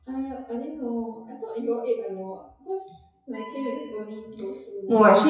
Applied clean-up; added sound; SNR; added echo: classical method WPE with log-MMSE.